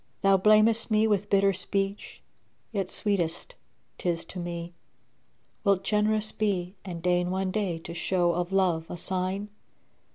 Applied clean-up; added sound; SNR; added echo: none; none; none; none.